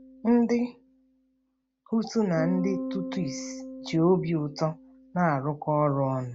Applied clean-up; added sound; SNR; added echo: none; Bass guitar; 11 dB; none.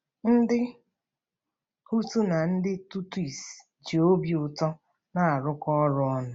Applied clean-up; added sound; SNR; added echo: none; none; none; none.